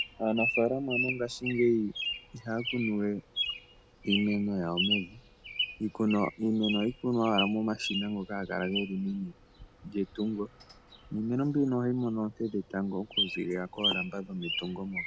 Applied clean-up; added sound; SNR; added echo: none; Bird vocalization, bird call, bird song; 6 dB; none.